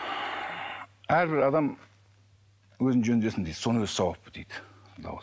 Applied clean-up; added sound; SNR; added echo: none; none; none; none.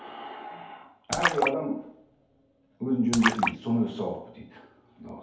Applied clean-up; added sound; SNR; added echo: none; Splash, splatter; 2 dB; reverberation time 2.2 s.